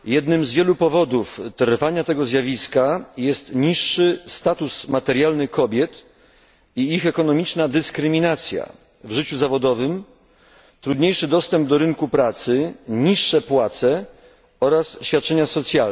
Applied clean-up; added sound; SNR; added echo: none; none; none; none.